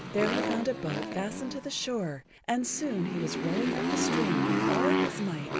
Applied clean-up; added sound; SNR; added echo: none; Motorcycle; -2 dB; none.